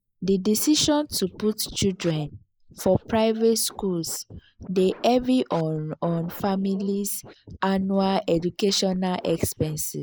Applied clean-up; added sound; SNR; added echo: neural mask model Resemble Enhance denoiser.